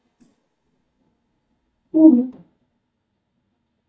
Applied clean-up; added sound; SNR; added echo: neural mask model DeepFilterNet 3.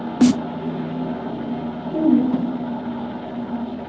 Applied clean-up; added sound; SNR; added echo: neural separator model SepFormer DNS4.